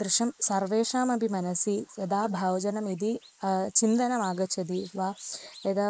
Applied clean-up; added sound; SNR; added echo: neural mask model Resemble Enhance denoiser.